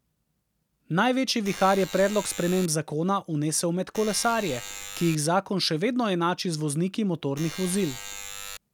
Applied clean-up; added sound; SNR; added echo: none; Alarm; 12 dB; none.